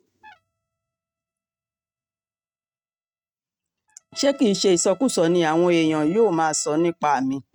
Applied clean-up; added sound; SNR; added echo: neural mask model RNNoise.